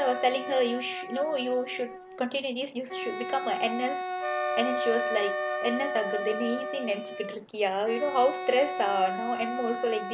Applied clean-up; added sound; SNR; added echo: none; Wind instrument, woodwind instrument + Wind instrument, woodwind instrument; 4 dB; none.